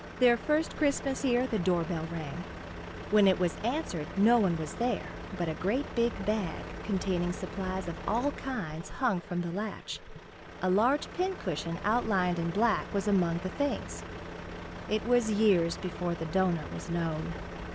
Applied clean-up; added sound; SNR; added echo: none; Truck; 10 dB; none.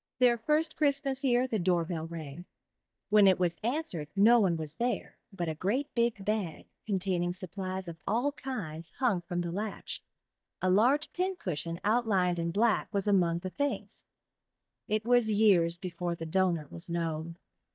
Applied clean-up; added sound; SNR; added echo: neural mask model DeepFilterNet 3.